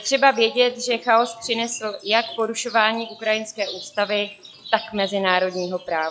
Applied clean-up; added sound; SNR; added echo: classical method log-MMSE.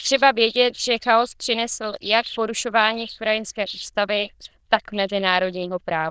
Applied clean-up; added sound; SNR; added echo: neural diffusion model UNIVERSE++.